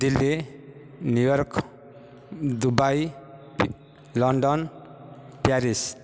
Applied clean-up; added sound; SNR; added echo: none; none; none; none.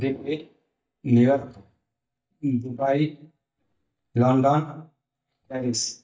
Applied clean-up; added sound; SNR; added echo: neural mask model DeepFilterNet 3.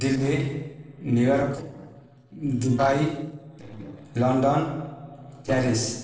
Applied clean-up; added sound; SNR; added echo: neural separator model SepFormer DNS4.